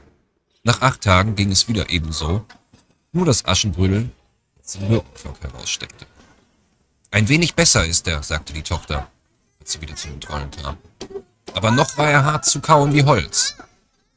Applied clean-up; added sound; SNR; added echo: neural mask model RNNoise.